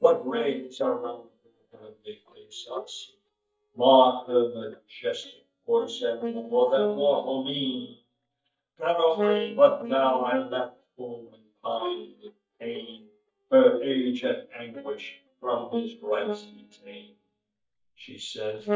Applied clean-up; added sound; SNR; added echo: neural mask model DeepFilterNet 3.